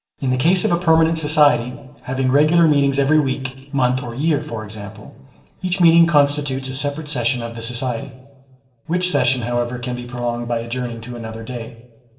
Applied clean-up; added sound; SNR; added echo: none; none; none; reverberation time 0.7 s.